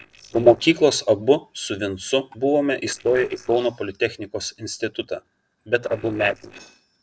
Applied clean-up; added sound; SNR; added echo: neural separator model SepFormer DNS4.